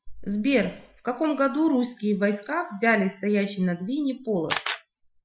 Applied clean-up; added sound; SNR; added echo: classical method Wiener filter.